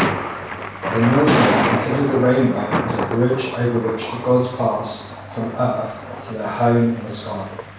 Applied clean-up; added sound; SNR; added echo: none; Thunder; 4 dB; reverberation time 0.7 s.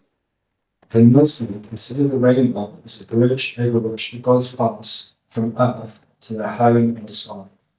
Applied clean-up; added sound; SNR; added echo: neural mask model DeepFilterNet 3.